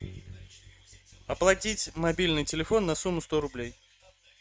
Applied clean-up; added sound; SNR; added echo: neural mask model RNNoise.